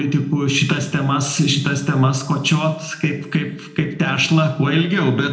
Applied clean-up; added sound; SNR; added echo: none; none; none; reverberation time 0.7 s.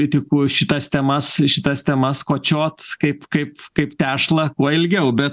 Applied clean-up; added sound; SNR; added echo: none; none; none; none.